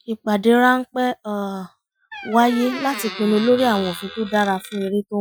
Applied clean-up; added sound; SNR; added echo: classical method Wiener filter.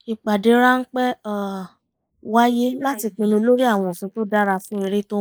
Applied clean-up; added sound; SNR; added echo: neural mask model Resemble Enhance denoiser.